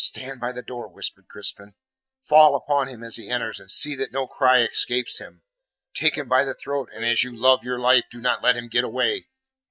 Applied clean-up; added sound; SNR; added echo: neural mask model DeepFilterNet 3.